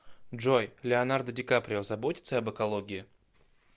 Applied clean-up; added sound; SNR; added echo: none; none; none; none.